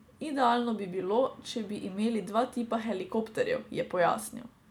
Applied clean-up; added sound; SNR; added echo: none; none; none; none.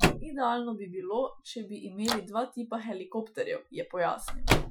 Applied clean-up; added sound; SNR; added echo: classical method Wiener filter.